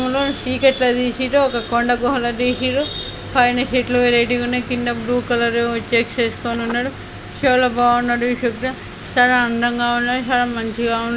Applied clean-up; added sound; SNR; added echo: none; Telephone; 19 dB; none.